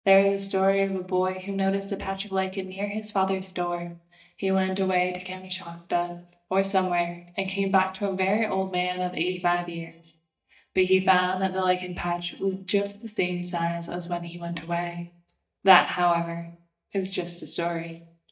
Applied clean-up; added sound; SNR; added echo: neural mask model DeepFilterNet 3.